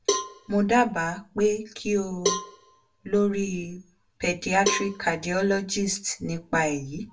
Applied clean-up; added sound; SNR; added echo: none; Cowbell; 7 dB; reverberation time 0.2 s.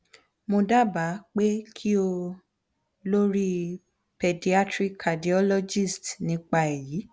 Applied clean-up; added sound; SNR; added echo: none; none; none; none.